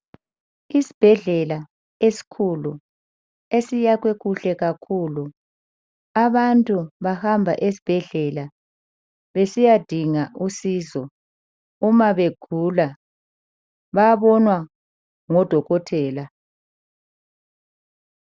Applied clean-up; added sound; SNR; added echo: none; none; none; none.